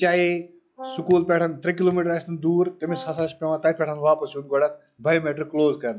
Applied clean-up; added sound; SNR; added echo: classical method log-MMSE.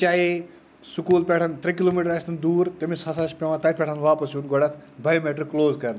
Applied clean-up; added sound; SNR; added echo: none; none; none; none.